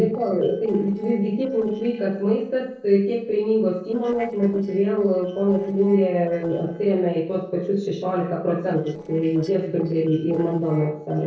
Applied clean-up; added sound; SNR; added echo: neural separator model SepFormer DNS4.